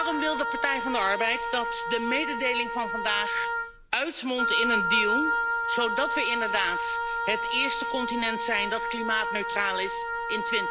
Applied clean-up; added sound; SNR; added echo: none; Wind instrument, woodwind instrument; 0 dB; none.